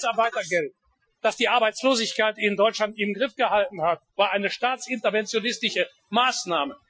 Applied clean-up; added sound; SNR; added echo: classical method Wiener filter.